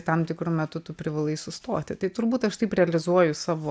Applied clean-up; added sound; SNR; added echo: none; none; none; none.